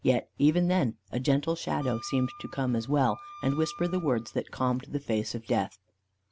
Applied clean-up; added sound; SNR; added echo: none; Wind instrument, woodwind instrument; 18 dB; none.